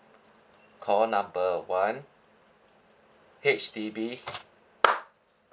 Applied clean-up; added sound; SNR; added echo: none; none; none; none.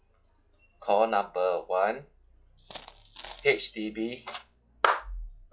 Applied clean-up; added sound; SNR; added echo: classical method log-MMSE.